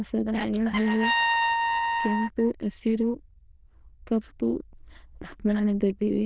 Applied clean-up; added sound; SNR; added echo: neural diffusion model UNIVERSE++.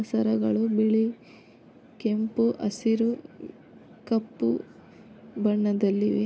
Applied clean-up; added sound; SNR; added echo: none; none; none; none.